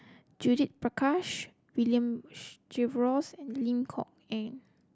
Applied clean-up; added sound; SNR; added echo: none; none; none; none.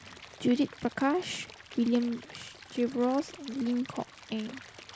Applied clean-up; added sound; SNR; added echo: none; Stream / Liquid; 18 dB; none.